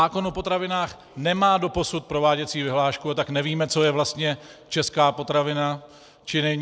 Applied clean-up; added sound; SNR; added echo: none; none; none; none.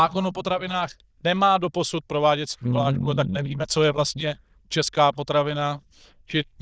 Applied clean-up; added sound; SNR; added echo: neural diffusion model UNIVERSE++.